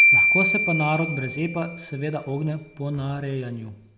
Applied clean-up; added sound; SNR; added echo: none; Marimba, xylophone; -3 dB; none.